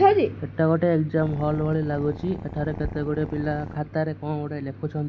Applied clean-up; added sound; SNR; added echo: none; Purr; 13 dB; none.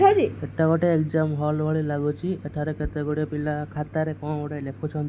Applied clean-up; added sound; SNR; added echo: none; none; none; none.